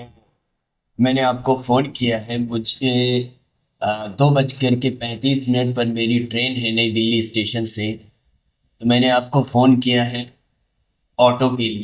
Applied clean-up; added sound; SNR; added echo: neural mask model DeepFilterNet 3.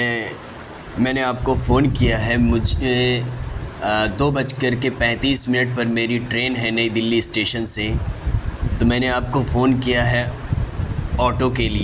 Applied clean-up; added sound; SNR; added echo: none; none; none; none.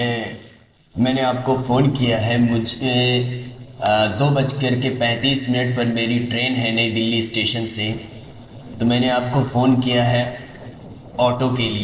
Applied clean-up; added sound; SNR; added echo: neural separator model SepFormer DNS4.